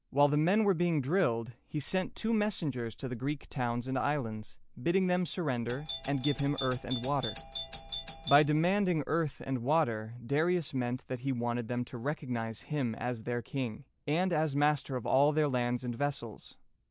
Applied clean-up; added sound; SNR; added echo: none; Doorbell; 11 dB; none.